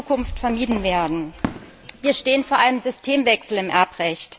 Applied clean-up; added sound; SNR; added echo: none; Fireworks; 13 dB; none.